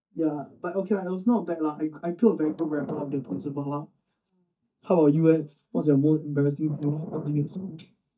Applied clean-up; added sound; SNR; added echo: neural mask model DeepFilterNet 3.